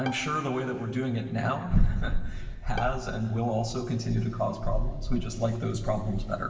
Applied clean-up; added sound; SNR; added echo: none; Bowed string instrument; 17 dB; reverberation time 2.5 s.